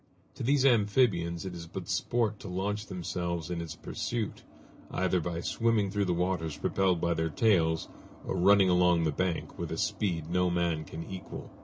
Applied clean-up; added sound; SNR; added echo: none; none; none; none.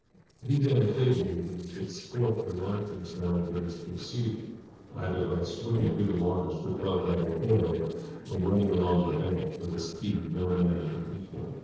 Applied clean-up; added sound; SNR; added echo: neural separator model SepFormer DNS4.